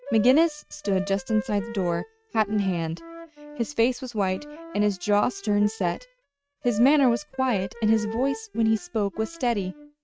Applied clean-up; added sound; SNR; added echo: neural mask model RNNoise.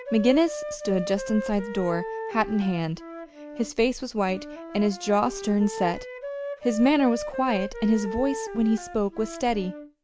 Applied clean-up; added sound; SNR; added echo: none; Wind instrument, woodwind instrument; 10 dB; none.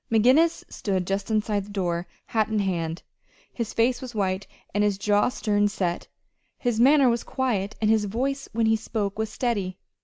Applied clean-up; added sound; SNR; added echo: none; none; none; none.